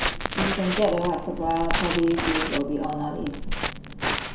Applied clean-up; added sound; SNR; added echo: none; Crackle; 1 dB; reverberation time 0.7 s.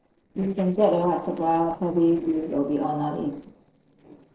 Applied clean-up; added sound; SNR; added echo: neural separator model SepFormer DNS4.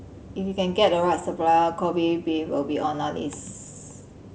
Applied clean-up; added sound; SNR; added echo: none; none; none; none.